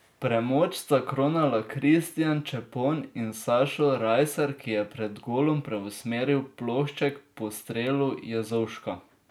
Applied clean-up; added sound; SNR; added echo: none; none; none; none.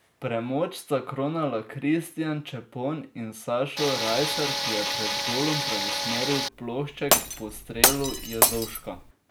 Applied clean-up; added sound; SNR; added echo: none; Tools + Glass; -3 dB; none.